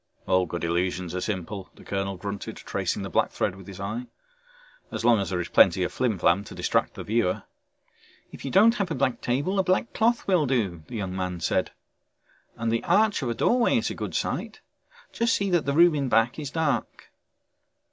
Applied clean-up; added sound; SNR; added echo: none; none; none; none.